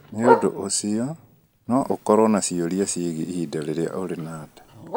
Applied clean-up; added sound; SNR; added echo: none; Bark; 6 dB; none.